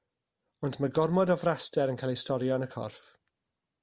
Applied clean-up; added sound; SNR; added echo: none; none; none; none.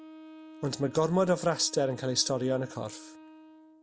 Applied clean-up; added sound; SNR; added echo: none; Wind instrument, woodwind instrument; 18 dB; none.